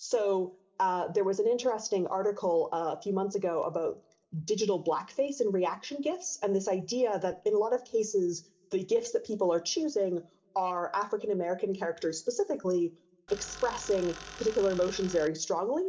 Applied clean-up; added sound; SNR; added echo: none; Tools; 14 dB; reverberation time 0.4 s.